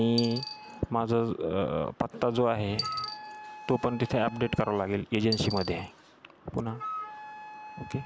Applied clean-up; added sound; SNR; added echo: none; Coin (dropping) + Wind instrument, woodwind instrument; 11 dB; none.